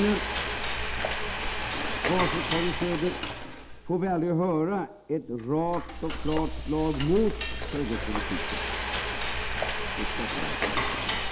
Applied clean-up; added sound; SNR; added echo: none; Frying (food); 1 dB; none.